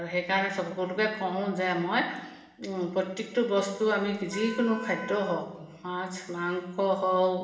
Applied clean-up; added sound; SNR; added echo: none; Wind instrument, woodwind instrument; 12 dB; reverberation time 1.0 s.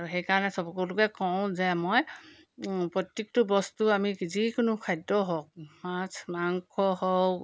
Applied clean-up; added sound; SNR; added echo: none; none; none; none.